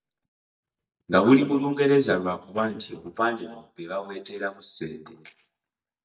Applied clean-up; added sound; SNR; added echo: neural mask model DeepFilterNet 3.